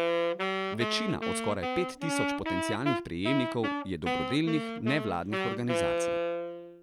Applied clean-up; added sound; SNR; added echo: none; Wind instrument, woodwind instrument; -1 dB; none.